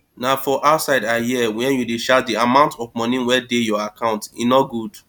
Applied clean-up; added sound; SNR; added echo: none; none; none; none.